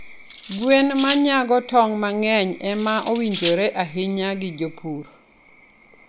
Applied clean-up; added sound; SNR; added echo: none; Cutlery, silverware; 4 dB; none.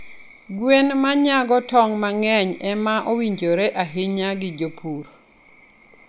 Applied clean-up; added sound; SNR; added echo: none; none; none; none.